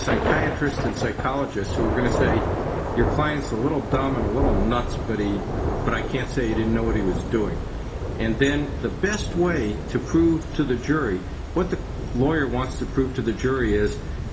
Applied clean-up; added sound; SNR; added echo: none; Thunder / Rain; 2 dB; reverberation time 0.4 s.